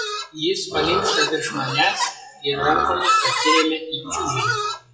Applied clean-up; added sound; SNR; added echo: classical method WPE with log-MMSE.